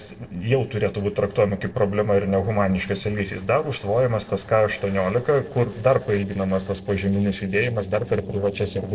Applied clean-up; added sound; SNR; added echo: neural separator model SepFormer DNS4.